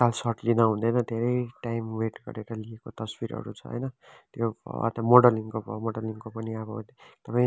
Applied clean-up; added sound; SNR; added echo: none; none; none; none.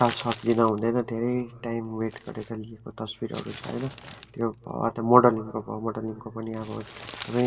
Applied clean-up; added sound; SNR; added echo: none; Crumpling, crinkling; 17 dB; reverberation time 1.9 s.